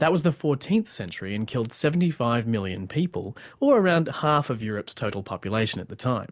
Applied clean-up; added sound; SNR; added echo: none; none; none; none.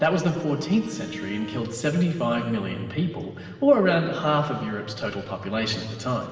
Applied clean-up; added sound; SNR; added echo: none; Bowed string instrument; 14 dB; reverberation time 2.3 s.